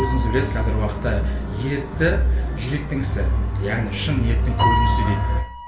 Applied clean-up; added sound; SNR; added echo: none; Piano; 9 dB; reverberation time 0.4 s.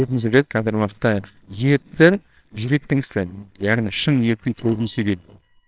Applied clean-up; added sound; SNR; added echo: neural separator model SepFormer WHAMR!.